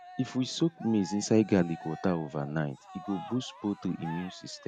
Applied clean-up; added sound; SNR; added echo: none; Cheering; 16 dB; none.